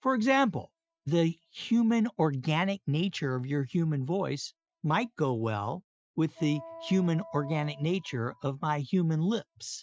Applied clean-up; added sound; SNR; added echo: classical method Wiener filter.